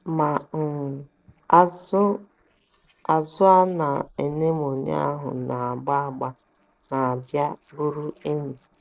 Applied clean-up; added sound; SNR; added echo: neural separator model SepFormer DNS4.